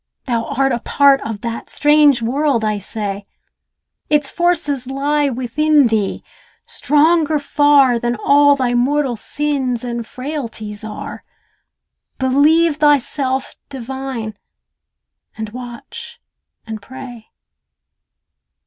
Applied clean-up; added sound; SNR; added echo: none; none; none; none.